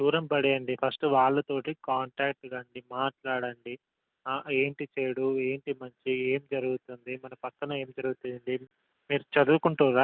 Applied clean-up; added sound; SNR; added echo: none; none; none; none.